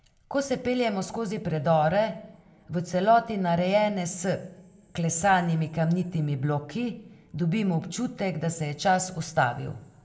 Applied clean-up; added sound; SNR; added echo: none; none; none; reverberation time 0.7 s.